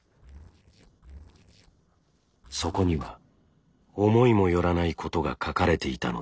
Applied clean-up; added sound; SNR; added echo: neural separator model SepFormer DNS4.